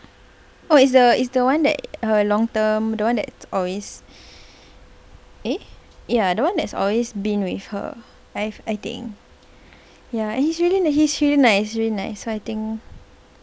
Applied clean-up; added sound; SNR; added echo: none; none; none; none.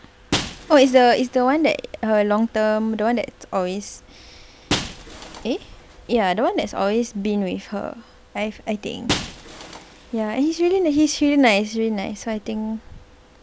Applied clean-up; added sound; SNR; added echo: none; Shatter; 13 dB; none.